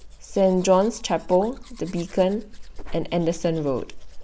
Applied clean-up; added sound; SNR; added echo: none; Domestic sounds, home sounds; 12 dB; none.